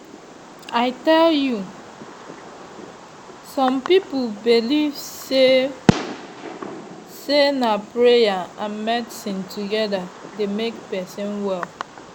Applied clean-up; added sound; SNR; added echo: none; Fireworks; 10 dB; none.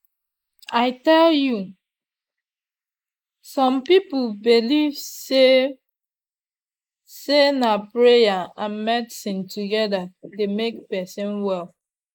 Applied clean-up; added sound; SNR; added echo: neural mask model Resemble Enhance denoiser.